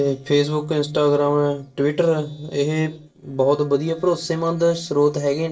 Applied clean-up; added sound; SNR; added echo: neural separator model SepFormer DNS4.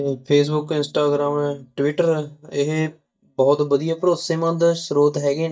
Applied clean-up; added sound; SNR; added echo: neural mask model DeepFilterNet 3.